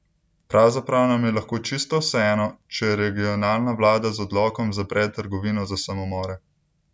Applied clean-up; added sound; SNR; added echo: none; none; none; none.